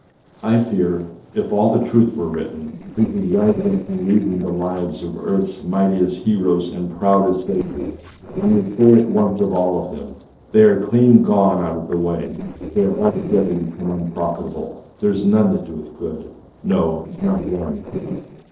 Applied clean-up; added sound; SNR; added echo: neural separator model SepFormer DNS4.